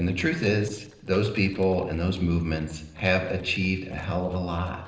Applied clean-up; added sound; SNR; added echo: neural separator model SepFormer DNS4.